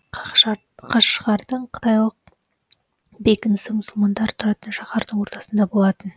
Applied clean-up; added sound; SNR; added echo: none; none; none; none.